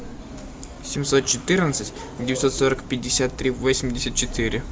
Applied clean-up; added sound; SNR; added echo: none; none; none; none.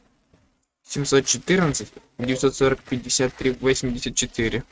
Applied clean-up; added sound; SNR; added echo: neural mask model RNNoise.